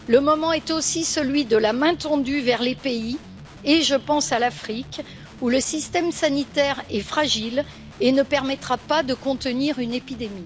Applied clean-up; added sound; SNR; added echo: none; Guitar; 19 dB; none.